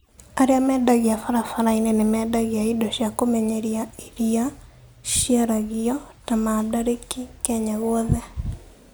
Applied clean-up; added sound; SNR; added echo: none; none; none; none.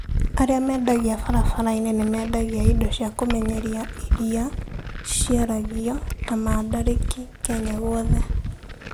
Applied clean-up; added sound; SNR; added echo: none; Glass; 1 dB; none.